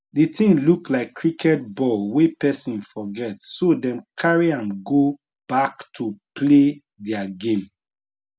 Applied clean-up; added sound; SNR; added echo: none; none; none; none.